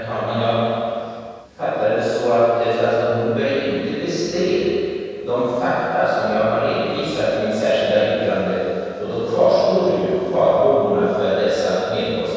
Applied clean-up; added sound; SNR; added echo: none; none; none; reverberation time 2.2 s.